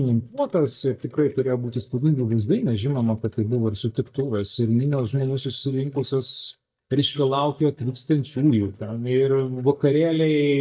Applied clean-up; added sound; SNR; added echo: neural mask model DeepFilterNet 3.